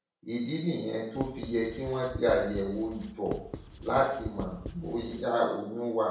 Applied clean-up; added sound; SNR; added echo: none; Writing; 10 dB; reverberation time 0.6 s.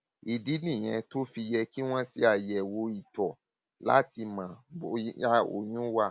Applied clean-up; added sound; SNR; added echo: none; none; none; none.